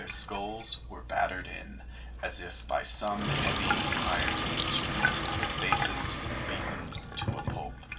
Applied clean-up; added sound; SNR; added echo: none; Sink (filling or washing); -4 dB; reverberation time 0.2 s.